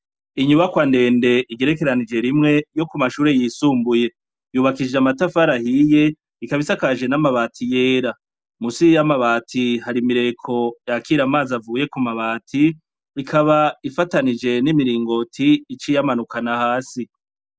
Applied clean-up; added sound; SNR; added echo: none; none; none; none.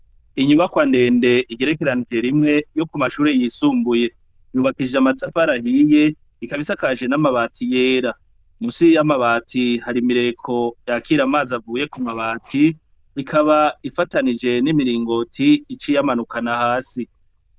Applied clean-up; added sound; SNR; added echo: neural diffusion model UNIVERSE++.